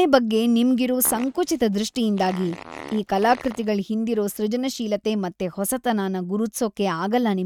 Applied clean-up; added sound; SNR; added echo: neural mask model RNNoise.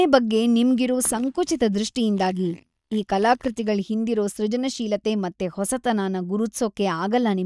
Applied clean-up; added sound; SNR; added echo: neural mask model DeepFilterNet 3.